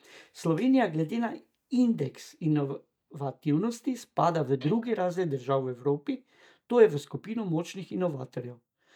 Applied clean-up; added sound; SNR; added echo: neural mask model DeepFilterNet 3.